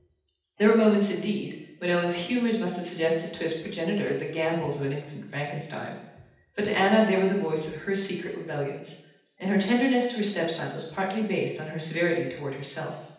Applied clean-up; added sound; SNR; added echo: none; none; none; reverberation time 0.8 s.